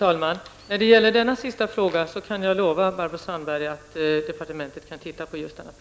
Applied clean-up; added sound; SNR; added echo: none; none; none; none.